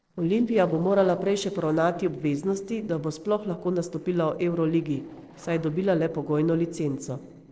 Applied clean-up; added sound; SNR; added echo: neural separator model SepFormer DNS4.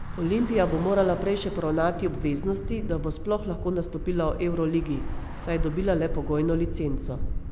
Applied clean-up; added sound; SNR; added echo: none; Traffic noise, roadway noise / Bus; 5 dB; none.